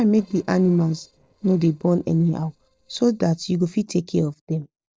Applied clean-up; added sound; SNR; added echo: neural separator model SepFormer DNS4.